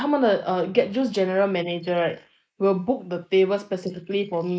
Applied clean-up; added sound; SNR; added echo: neural mask model Resemble Enhance denoiser.